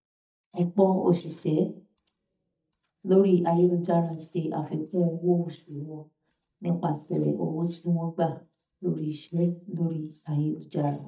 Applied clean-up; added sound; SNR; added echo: neural mask model DeepFilterNet 3.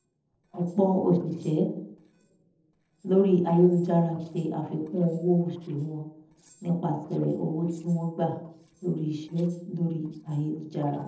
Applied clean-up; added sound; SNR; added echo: neural separator model SepFormer DNS4.